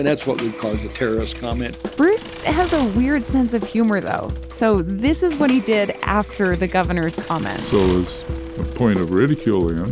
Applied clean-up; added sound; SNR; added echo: none; Accelerating, revving, vroom / Mechanisms; 17 dB; none.